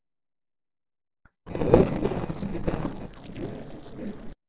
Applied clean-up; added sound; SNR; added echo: neural separator model SepFormer DNS4.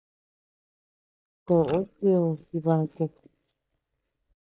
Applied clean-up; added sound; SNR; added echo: neural mask model DeepFilterNet 3.